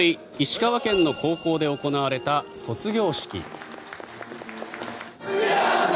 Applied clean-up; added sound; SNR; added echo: none; none; none; none.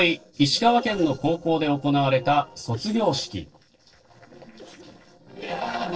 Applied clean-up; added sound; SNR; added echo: neural separator model SepFormer DNS4.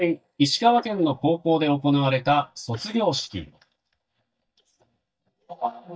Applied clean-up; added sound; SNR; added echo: neural mask model DeepFilterNet 3.